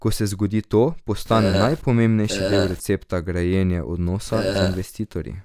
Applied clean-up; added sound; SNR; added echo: none; Burping, eructation; 3 dB; none.